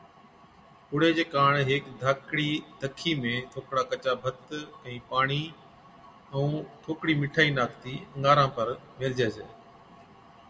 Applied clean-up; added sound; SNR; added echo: none; none; none; reverberation time 0.5 s.